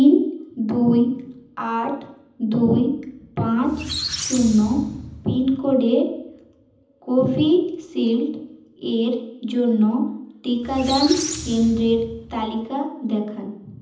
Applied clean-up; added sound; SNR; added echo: none; Squeak; 10 dB; reverberation time 0.8 s.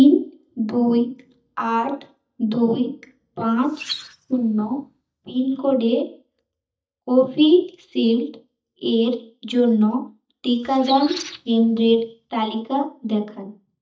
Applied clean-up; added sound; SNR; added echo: neural mask model DeepFilterNet 3.